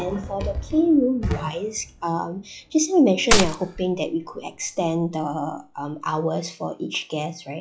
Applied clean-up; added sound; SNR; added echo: classical method log-MMSE.